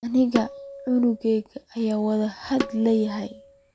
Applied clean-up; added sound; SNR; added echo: none; Tabla; 10 dB; none.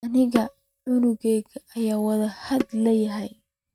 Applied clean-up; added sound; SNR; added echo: neural mask model RNNoise.